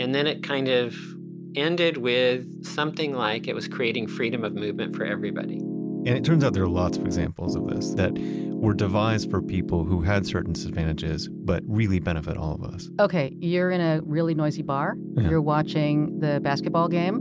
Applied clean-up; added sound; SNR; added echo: none; Piano; 6 dB; none.